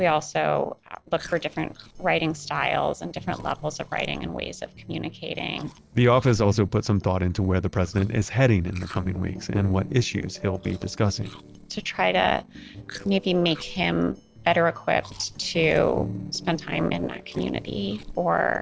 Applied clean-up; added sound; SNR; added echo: neural separator model SepFormer DNS4.